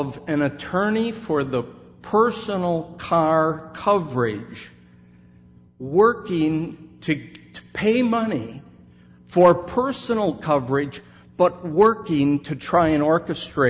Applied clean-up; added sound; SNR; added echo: none; none; none; none.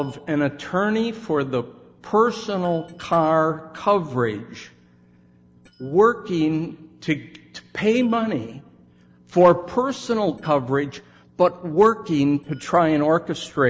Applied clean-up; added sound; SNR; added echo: neural separator model SepFormer DNS4.